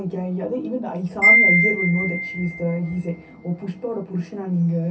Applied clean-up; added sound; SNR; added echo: none; Wind chime; -1 dB; reverberation time 0.3 s.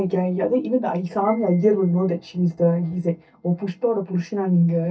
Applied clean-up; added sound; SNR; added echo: neural mask model DeepFilterNet 3.